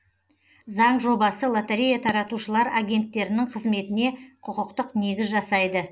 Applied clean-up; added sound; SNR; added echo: none; Fireworks; 18 dB; none.